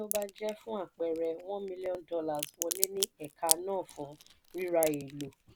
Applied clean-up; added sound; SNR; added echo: none; Crack; 4 dB; none.